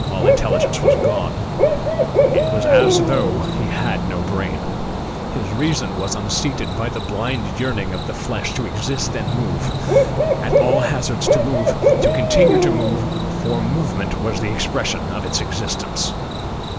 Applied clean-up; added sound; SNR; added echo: none; Cricket / Bird; -5 dB; none.